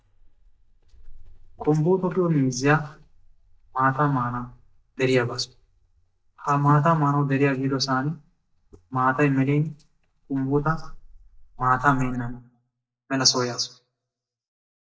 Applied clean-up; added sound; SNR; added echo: neural mask model DeepFilterNet 3.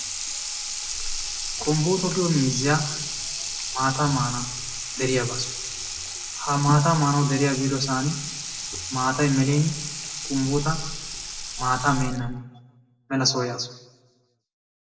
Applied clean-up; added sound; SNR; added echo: none; Sink (filling or washing) / Water tap, faucet; 6 dB; reverberation time 0.8 s.